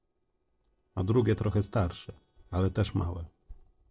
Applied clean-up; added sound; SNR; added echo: neural separator model SepFormer DNS4.